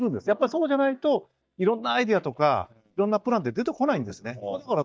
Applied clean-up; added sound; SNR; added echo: neural mask model DeepFilterNet 3.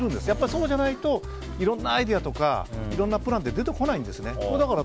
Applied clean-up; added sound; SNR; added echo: none; none; none; none.